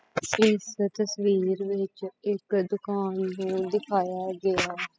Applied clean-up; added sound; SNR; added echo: classical method spectral subtraction.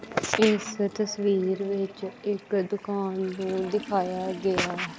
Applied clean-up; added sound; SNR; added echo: none; Toilet flush; 18 dB; none.